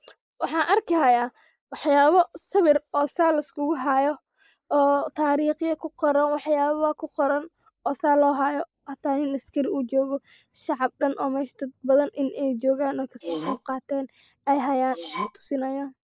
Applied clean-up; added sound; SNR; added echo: neural mask model Resemble Enhance denoiser.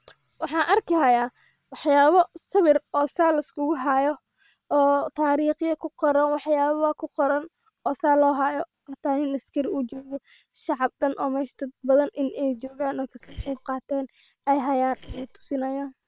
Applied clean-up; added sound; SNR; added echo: neural separator model SepFormer WHAM!.